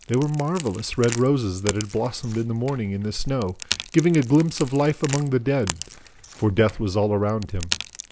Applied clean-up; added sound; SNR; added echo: none; Crack / Crackle; 13 dB; none.